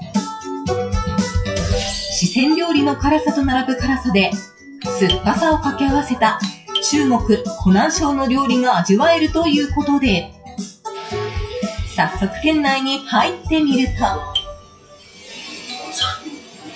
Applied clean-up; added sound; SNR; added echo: classical method WPE with log-MMSE.